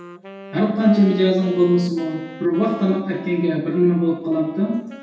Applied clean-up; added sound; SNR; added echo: none; Wind instrument, woodwind instrument; 18 dB; reverberation time 0.8 s.